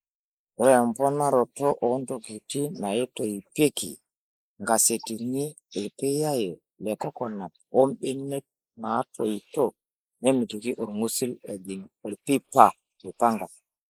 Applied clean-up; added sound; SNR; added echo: neural mask model Resemble Enhance denoiser.